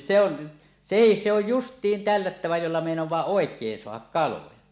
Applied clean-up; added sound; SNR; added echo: none; none; none; none.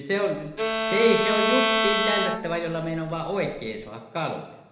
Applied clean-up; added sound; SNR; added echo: none; Bowed string instrument; 0 dB; reverberation time 0.8 s.